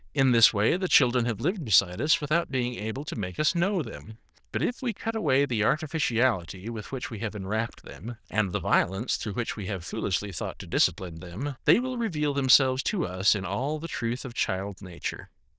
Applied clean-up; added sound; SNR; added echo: neural diffusion model UNIVERSE++.